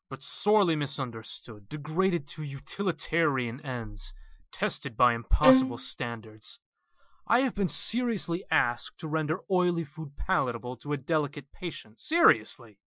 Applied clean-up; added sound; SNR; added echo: classical method Wiener filter.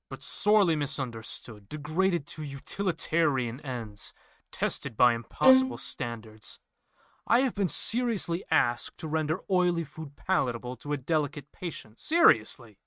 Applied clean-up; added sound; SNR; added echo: neural mask model RNNoise.